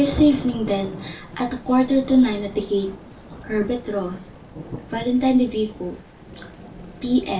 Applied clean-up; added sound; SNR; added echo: none; Thunder / Rain; 15 dB; reverberation time 0.3 s.